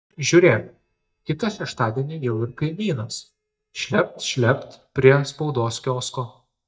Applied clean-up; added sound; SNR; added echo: neural mask model DeepFilterNet 3.